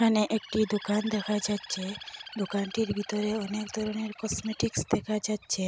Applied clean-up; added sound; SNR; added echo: none; Bird; 17 dB; none.